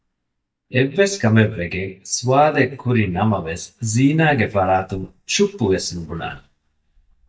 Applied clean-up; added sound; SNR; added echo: neural mask model DeepFilterNet 3.